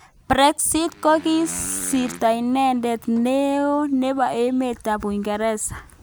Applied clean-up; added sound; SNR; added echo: none; Motorcycle; 19 dB; none.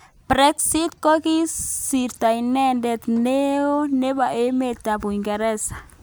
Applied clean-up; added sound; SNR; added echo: none; none; none; none.